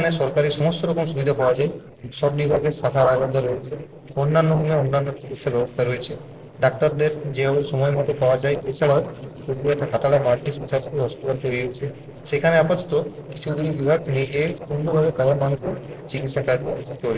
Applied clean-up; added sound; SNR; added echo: neural separator model SepFormer DNS4.